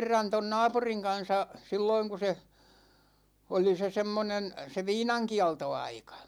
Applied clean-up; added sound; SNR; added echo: none; none; none; none.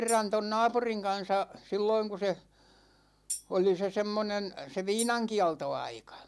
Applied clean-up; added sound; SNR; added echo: none; Tambourine; 11 dB; none.